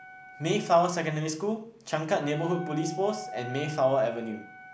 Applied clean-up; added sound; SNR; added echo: none; Wind instrument, woodwind instrument; 15 dB; none.